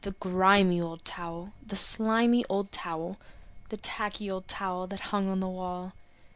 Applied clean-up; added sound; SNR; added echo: none; none; none; none.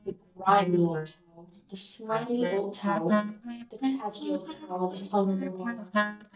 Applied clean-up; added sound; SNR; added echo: neural mask model DeepFilterNet 3.